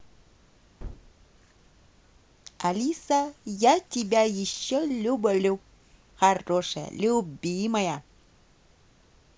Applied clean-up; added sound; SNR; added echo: none; Gunshot, gunfire; 16 dB; none.